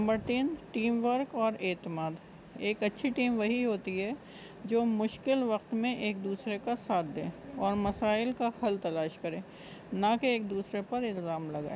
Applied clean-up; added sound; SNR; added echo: none; none; none; none.